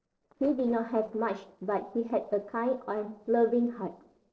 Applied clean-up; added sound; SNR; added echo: neural separator model SepFormer DNS4.